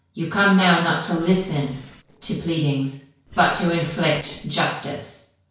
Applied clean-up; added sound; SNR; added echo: neural separator model SepFormer DNS4.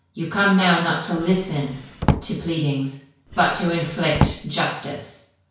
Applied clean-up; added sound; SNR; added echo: none; Drawer open or close; 4 dB; reverberation time 0.5 s.